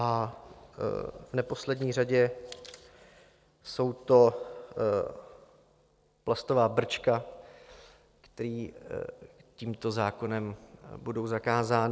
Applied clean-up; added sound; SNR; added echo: none; none; none; none.